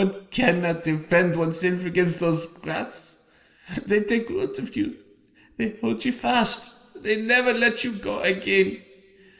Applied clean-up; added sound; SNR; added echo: none; none; none; reverberation time 1.4 s.